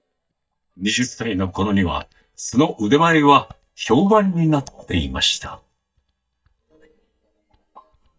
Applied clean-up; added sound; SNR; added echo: neural mask model DeepFilterNet 3.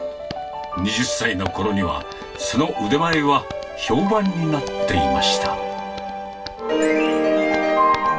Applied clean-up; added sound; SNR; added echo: none; Hands; 19 dB; reverberation time 0.1 s.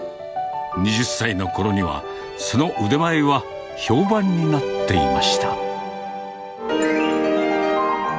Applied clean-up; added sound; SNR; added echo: none; none; none; none.